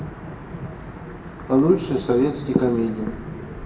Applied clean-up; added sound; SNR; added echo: none; Thunder / Wind / Rain; 12 dB; reverberation time 1.1 s.